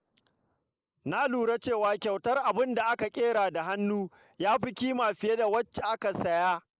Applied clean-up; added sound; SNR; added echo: neural mask model Resemble Enhance denoiser.